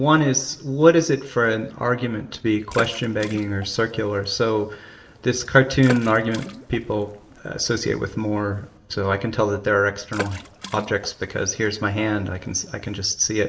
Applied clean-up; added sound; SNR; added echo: none; Water / Splash, splatter; 16 dB; reverberation time 0.9 s.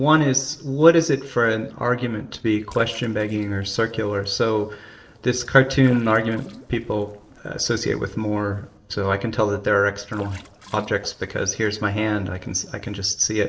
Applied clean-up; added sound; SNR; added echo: neural separator model SepFormer DNS4.